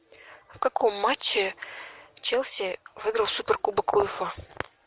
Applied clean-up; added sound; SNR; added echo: none; none; none; none.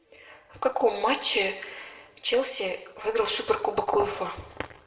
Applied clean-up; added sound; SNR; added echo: none; none; none; reverberation time 0.9 s.